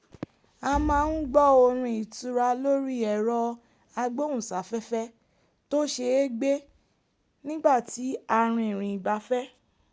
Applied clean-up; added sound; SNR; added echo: none; Thump, thud; 9 dB; none.